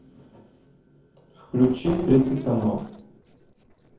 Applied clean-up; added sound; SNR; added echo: neural separator model SepFormer DNS4.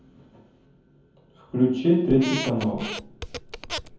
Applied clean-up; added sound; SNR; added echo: none; Squeak; 8 dB; reverberation time 0.7 s.